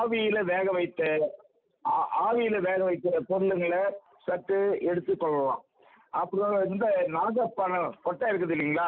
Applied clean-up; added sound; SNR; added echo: none; none; none; none.